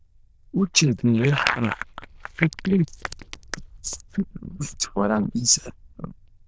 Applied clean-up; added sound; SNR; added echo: neural diffusion model UNIVERSE++.